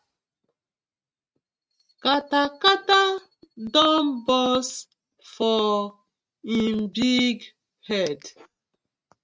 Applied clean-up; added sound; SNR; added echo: neural mask model RNNoise.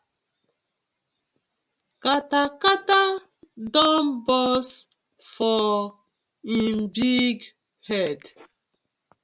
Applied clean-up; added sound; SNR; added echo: none; Coin (dropping); 20 dB; none.